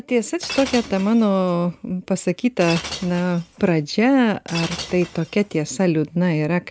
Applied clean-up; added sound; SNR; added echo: none; Shatter; 15 dB; none.